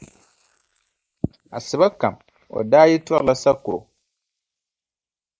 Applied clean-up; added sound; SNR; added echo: neural mask model Resemble Enhance denoiser.